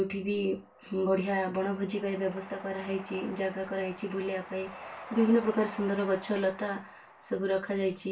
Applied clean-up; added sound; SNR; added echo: none; Train; 16 dB; reverberation time 0.2 s.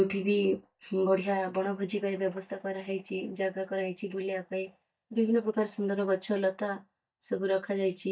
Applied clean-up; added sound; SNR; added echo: neural mask model DeepFilterNet 3.